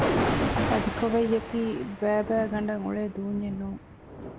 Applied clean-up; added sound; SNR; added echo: none; Thunder; 2 dB; none.